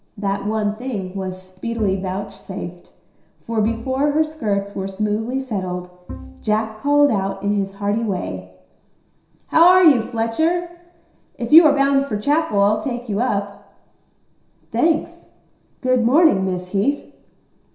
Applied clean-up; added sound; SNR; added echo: none; Bowed string instrument; 16 dB; reverberation time 0.7 s.